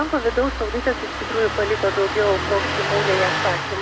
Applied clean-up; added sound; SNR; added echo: none; Engine starting; 2 dB; none.